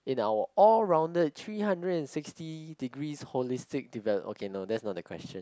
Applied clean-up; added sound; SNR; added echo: none; none; none; none.